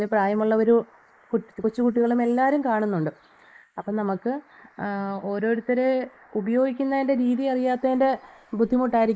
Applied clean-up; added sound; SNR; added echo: neural mask model Resemble Enhance denoiser.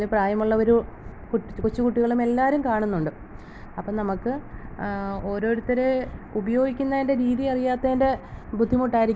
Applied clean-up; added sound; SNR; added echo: none; none; none; none.